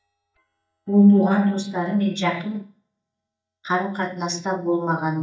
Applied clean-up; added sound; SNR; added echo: neural mask model DeepFilterNet 3.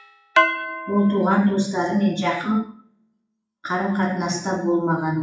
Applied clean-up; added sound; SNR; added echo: classical method WPE with log-MMSE.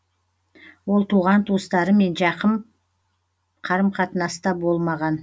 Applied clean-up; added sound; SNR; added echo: none; none; none; none.